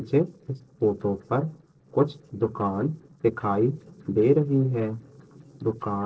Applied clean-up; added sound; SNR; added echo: neural separator model SepFormer DNS4.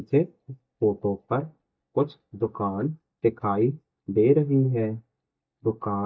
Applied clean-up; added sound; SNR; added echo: neural mask model DeepFilterNet 3.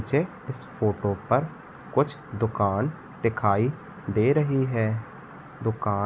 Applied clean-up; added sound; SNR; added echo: none; none; none; none.